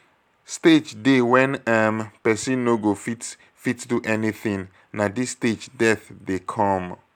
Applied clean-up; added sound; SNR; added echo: none; none; none; none.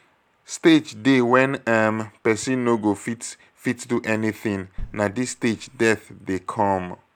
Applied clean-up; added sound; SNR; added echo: none; Bass drum; 14 dB; none.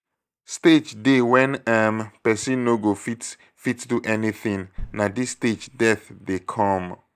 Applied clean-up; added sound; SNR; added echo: neural mask model DeepFilterNet 3.